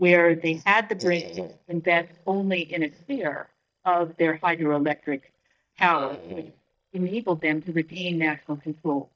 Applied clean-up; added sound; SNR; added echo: neural mask model DeepFilterNet 3.